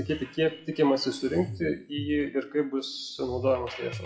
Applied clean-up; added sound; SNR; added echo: classical method WPE with log-MMSE.